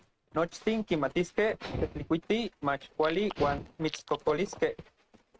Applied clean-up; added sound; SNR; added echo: neural mask model RNNoise.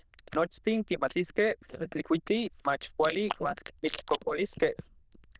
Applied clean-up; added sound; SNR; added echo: neural diffusion model UNIVERSE++.